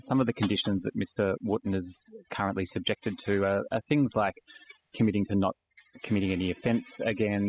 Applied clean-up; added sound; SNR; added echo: classical method spectral subtraction.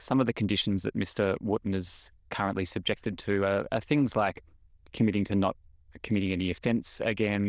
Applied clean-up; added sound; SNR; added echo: neural diffusion model UNIVERSE++.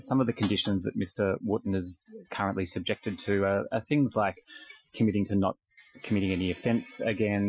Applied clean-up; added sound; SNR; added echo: classical method Wiener filter.